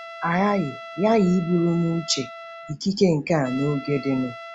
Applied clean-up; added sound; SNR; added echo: none; Trumpet; 16 dB; none.